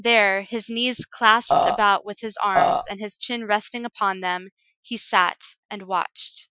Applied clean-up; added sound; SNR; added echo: classical method Wiener filter.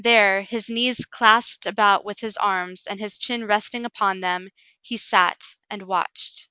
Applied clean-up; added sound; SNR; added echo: none; none; none; none.